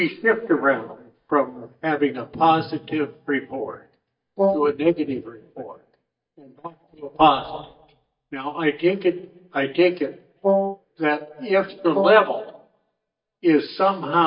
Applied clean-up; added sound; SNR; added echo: neural mask model DeepFilterNet 3.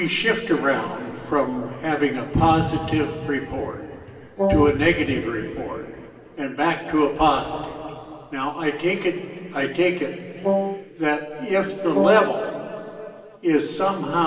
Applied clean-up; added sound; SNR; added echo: none; Wind instrument, woodwind instrument; 1 dB; reverberation time 2.9 s.